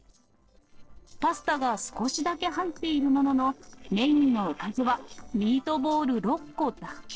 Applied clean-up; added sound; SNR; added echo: neural separator model SepFormer DNS4.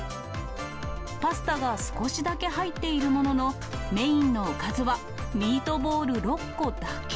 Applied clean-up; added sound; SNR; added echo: none; none; none; none.